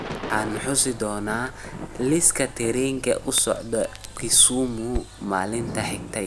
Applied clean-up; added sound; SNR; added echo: none; Crackle + Thunder / Rain; 11 dB; none.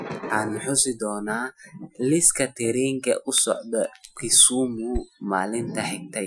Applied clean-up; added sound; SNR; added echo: classical method Wiener filter.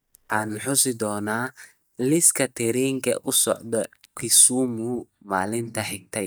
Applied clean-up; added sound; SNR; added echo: neural mask model DeepFilterNet 3.